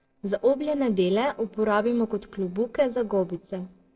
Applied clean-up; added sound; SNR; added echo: neural separator model SepFormer DNS4.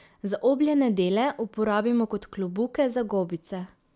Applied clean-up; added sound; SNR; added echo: none; none; none; none.